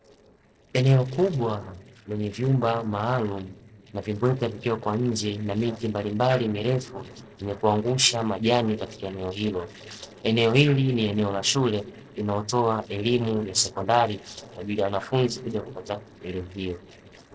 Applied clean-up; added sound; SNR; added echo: neural separator model SepFormer DNS4.